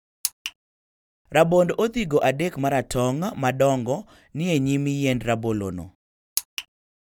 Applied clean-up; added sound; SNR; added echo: none; none; none; none.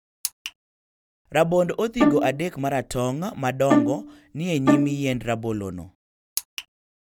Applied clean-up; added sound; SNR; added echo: none; Bowed string instrument; -3 dB; none.